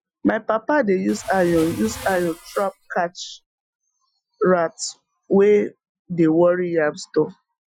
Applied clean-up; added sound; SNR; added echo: classical method Wiener filter.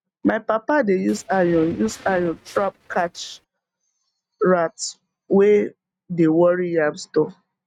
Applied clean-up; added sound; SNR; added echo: neural mask model RNNoise.